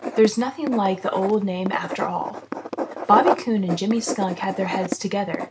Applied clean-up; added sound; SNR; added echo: none; Writing; 6 dB; none.